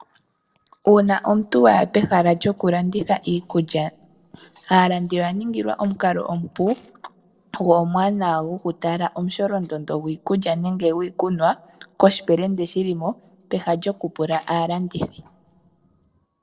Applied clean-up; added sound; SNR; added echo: neural separator model SepFormer DNS4.